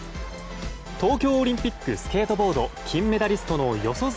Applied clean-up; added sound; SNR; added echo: none; none; none; none.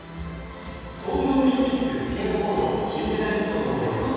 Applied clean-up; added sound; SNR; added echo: none; none; none; reverberation time 2.1 s.